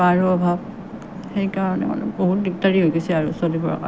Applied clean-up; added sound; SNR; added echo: none; none; none; none.